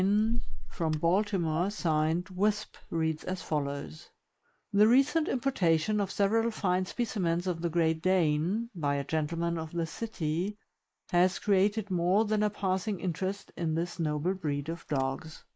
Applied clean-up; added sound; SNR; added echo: neural mask model Resemble Enhance denoiser.